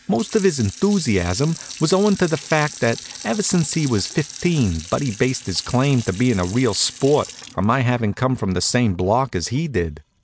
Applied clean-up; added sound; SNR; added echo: none; Sink (filling or washing) / Water tap, faucet; 17 dB; none.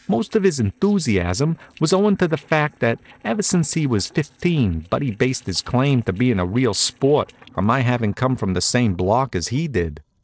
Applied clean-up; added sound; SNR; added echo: neural separator model SepFormer DNS4.